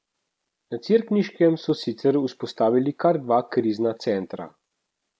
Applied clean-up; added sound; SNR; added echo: none; none; none; none.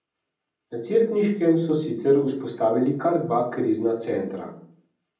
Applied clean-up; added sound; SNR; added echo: none; none; none; reverberation time 0.6 s.